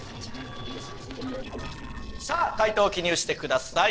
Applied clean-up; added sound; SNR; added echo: neural separator model SepFormer DNS4.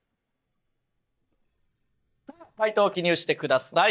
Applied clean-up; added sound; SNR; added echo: neural mask model DeepFilterNet 3.